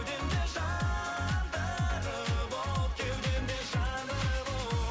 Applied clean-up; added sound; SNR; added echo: none; none; none; none.